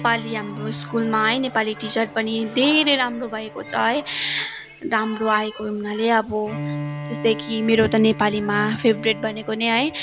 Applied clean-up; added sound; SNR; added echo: none; Bowed string instrument; 13 dB; none.